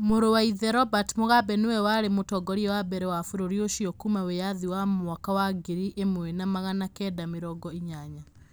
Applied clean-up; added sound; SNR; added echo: none; none; none; none.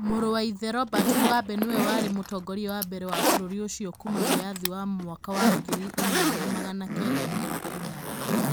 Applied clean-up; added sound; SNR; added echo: none; Zipper (clothing); -2 dB; none.